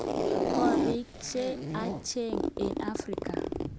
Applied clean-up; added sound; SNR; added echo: none; Zipper (clothing); -4 dB; none.